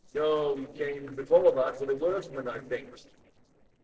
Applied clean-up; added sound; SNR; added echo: neural separator model SepFormer DNS4.